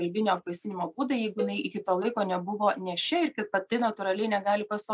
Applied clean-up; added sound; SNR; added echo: none; Cowbell; 12 dB; none.